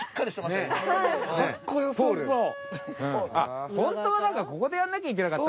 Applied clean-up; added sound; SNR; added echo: none; Wind instrument, woodwind instrument; 15 dB; none.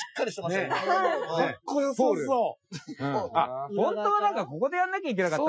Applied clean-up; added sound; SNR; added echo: classical method Wiener filter.